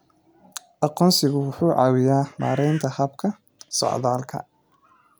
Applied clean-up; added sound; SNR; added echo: none; Bird; 16 dB; none.